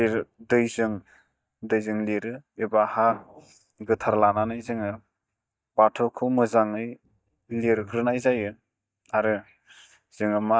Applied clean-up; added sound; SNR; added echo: neural mask model DeepFilterNet 3.